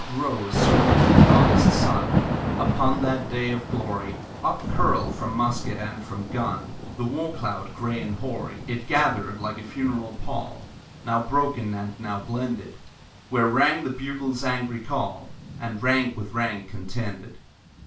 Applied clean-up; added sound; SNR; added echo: none; Thunder / Rain; -1 dB; reverberation time 0.3 s.